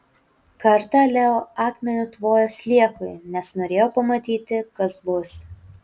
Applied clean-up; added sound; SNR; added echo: none; none; none; none.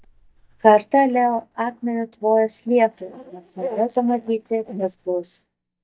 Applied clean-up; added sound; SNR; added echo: neural mask model DeepFilterNet 3.